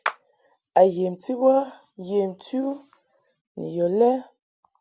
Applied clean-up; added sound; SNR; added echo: none; Clapping; 11 dB; none.